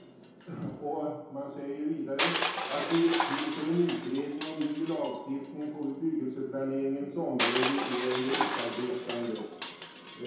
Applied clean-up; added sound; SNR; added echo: none; Crushing; 3 dB; reverberation time 0.8 s.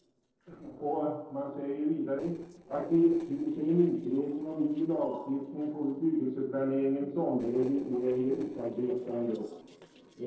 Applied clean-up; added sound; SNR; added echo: neural separator model SepFormer DNS4.